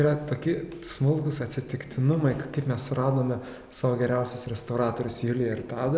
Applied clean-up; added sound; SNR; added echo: none; none; none; none.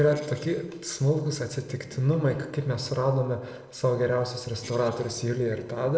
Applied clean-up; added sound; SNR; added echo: neural separator model SepFormer DNS4.